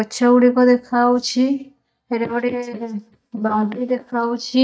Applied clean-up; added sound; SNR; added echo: neural mask model DeepFilterNet 3.